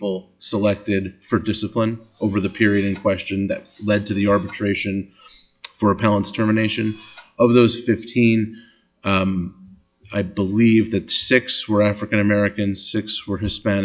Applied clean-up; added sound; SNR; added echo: classical method log-MMSE.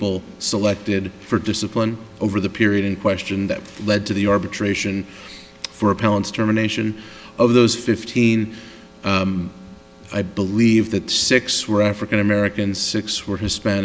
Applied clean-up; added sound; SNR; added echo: none; none; none; none.